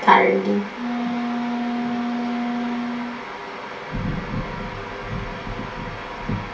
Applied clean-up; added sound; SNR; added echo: none; Wind instrument, woodwind instrument; 2 dB; reverberation time 0.3 s.